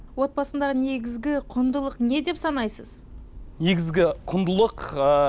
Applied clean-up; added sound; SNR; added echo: none; Accelerating, revving, vroom; 19 dB; none.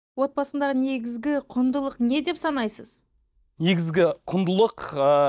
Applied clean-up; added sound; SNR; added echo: neural mask model DeepFilterNet 3.